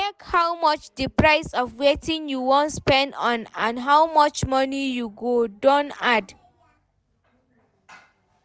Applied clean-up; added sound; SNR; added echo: none; none; none; none.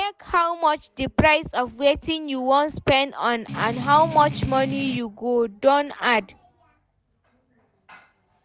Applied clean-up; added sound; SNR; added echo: none; Strum; 8 dB; none.